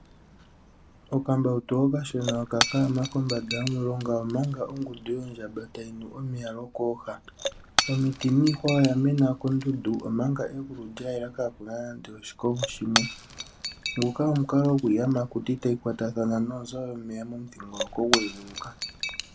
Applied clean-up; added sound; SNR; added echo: none; Shatter / Crushing; 8 dB; none.